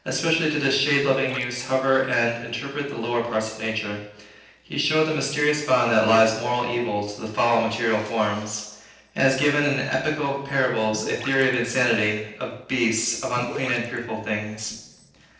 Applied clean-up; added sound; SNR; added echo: neural separator model SepFormer DNS4.